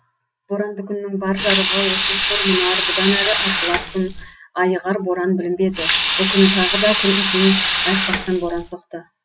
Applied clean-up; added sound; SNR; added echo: none; Sink (filling or washing) / Water tap, faucet; -1 dB; none.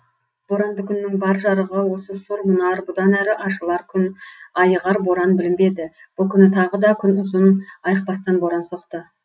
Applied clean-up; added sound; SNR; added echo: none; none; none; none.